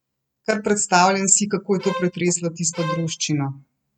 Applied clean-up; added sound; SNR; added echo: neural mask model RNNoise.